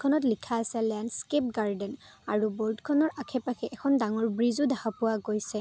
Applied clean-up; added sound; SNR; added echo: none; none; none; none.